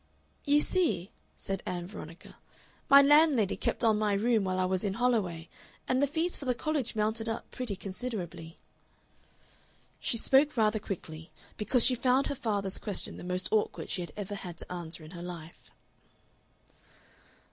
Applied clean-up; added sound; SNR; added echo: none; none; none; none.